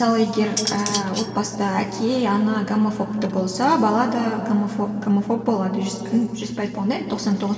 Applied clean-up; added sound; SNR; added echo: none; Cutlery, silverware; 9 dB; reverberation time 2.4 s.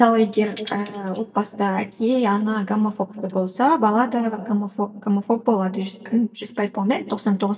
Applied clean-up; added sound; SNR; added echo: neural mask model DeepFilterNet 3.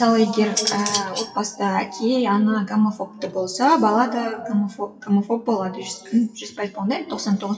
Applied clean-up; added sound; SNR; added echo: classical method WPE with log-MMSE.